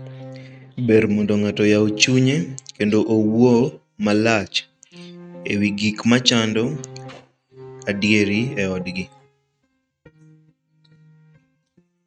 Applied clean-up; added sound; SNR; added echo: neural mask model RNNoise.